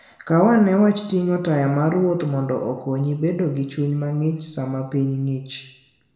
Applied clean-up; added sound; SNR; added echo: none; none; none; reverberation time 0.7 s.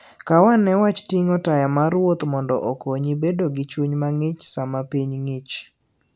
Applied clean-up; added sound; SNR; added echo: none; none; none; none.